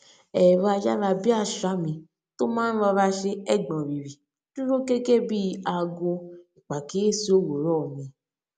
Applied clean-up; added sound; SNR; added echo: none; none; none; none.